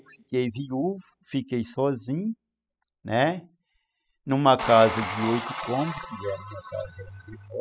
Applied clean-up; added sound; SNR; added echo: classical method spectral subtraction.